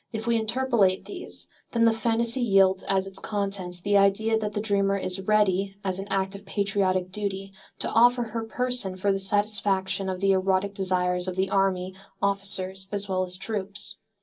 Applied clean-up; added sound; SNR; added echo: none; none; none; reverberation time 0.4 s.